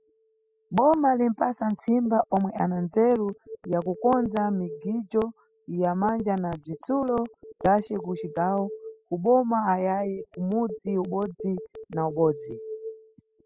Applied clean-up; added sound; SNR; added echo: classical method spectral subtraction.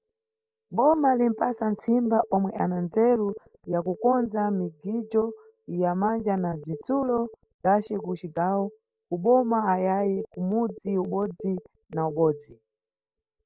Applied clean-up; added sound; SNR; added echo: neural mask model DeepFilterNet 3.